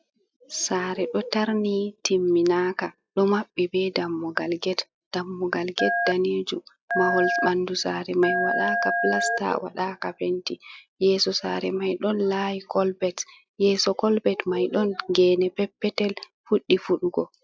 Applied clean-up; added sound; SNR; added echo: classical method log-MMSE.